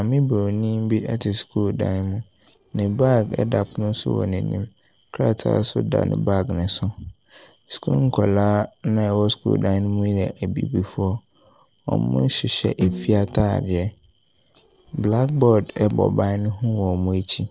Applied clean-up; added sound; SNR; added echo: neural separator model SepFormer DNS4.